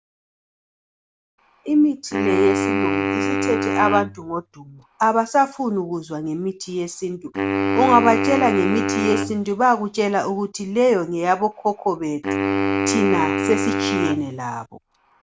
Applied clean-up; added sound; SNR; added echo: none; Wind instrument, woodwind instrument; 2 dB; none.